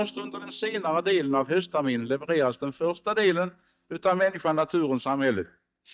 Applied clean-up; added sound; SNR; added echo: neural mask model DeepFilterNet 3.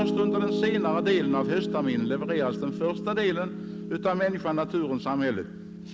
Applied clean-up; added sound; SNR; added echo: none; Piano; 3 dB; none.